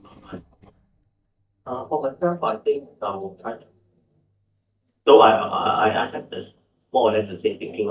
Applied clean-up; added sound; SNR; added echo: neural mask model DeepFilterNet 3.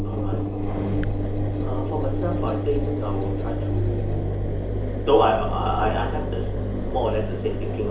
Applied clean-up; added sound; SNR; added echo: none; Engine; -3 dB; reverberation time 0.7 s.